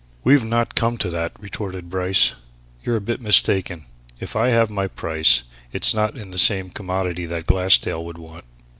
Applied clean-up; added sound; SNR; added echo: none; none; none; none.